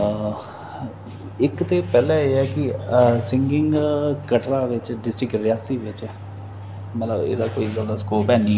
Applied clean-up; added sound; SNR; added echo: none; none; none; none.